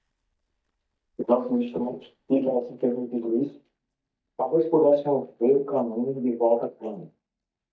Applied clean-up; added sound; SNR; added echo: neural mask model DeepFilterNet 3.